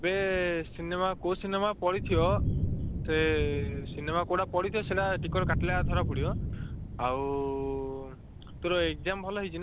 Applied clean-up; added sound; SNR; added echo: none; Thunder; 3 dB; none.